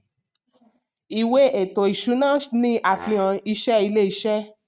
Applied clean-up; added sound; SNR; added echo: neural mask model RNNoise.